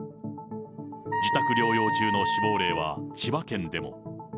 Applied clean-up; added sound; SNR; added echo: none; Wind instrument, woodwind instrument; -4 dB; none.